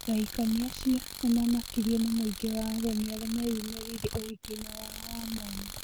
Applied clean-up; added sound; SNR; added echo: none; Tools; 10 dB; none.